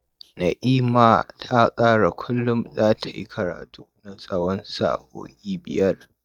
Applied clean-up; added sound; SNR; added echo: neural mask model DeepFilterNet 3.